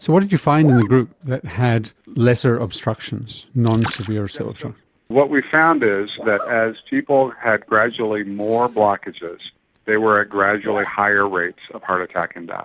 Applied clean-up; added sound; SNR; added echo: none; Zipper (clothing) + Splash, splatter; 19 dB; none.